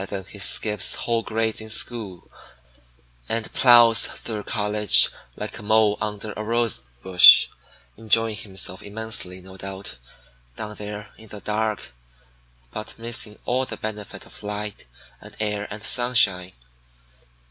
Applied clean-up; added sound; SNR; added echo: none; none; none; none.